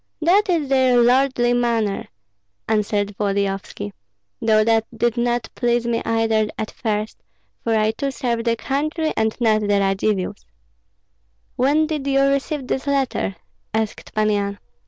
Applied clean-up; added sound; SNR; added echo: none; none; none; none.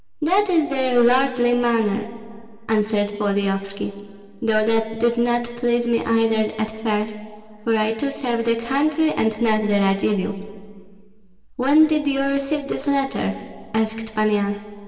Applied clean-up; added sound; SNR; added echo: none; none; none; reverberation time 1.9 s.